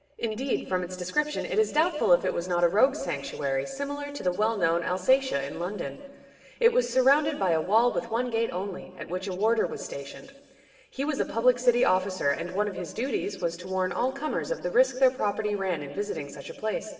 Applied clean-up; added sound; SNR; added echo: none; none; none; reverberation time 1.9 s.